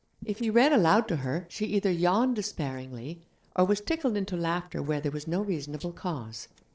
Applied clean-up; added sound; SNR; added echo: neural separator model SepFormer DNS4.